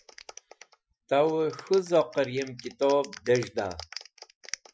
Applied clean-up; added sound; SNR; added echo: classical method Wiener filter.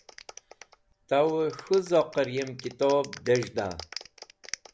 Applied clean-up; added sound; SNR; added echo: none; Clapping; 17 dB; none.